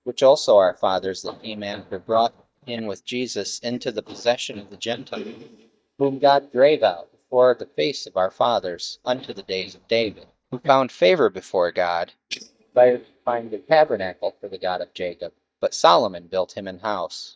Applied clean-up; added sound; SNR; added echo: neural mask model DeepFilterNet 3.